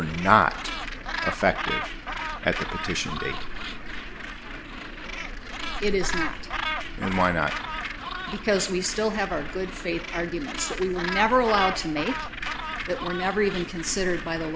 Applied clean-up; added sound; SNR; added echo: none; Gull, seagull; 7 dB; none.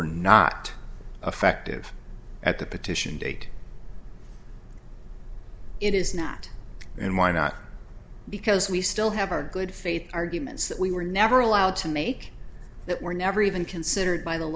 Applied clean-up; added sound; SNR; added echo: none; none; none; none.